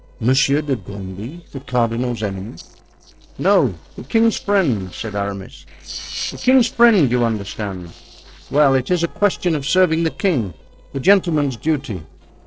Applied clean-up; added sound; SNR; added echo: neural separator model SepFormer DNS4.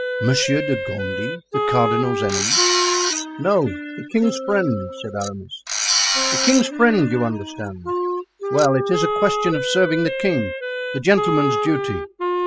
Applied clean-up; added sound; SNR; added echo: classical method spectral subtraction.